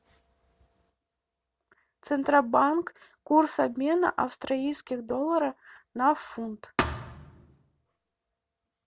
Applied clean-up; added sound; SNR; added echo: none; Thump, thud; 5 dB; none.